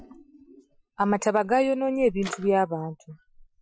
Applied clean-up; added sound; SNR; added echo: classical method Wiener filter.